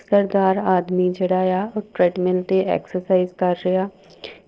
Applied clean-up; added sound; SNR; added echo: neural separator model SepFormer DNS4.